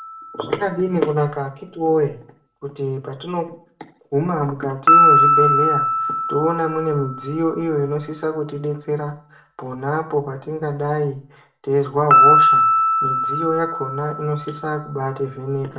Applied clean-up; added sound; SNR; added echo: none; Piano; -2 dB; reverberation time 0.4 s.